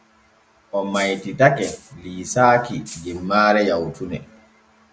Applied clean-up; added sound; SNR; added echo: none; Rattle (instrument); 17 dB; none.